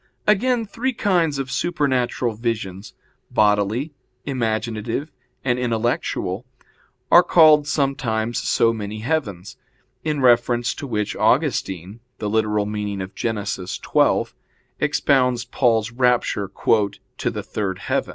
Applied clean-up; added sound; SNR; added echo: none; none; none; none.